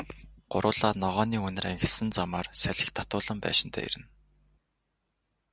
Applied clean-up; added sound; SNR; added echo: none; none; none; none.